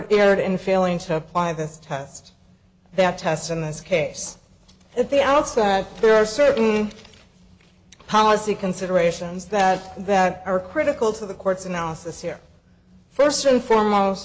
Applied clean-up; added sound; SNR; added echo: none; none; none; none.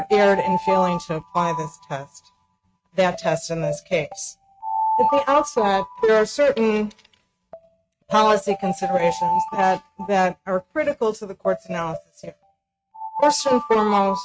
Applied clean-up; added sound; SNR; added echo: neural mask model RNNoise.